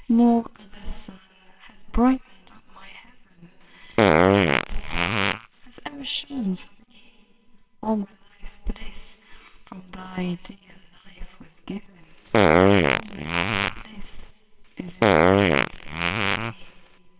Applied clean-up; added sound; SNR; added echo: neural separator model SepFormer WHAMR!.